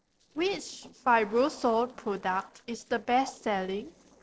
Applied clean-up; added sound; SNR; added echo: neural separator model SepFormer DNS4.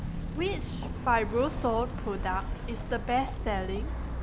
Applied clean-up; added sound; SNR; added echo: none; Walk, footsteps; 2 dB; none.